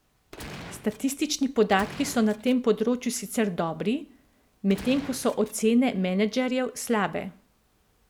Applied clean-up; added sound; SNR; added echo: none; Gunshot, gunfire; 16 dB; none.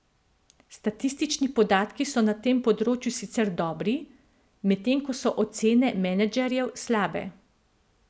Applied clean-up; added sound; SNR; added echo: none; none; none; none.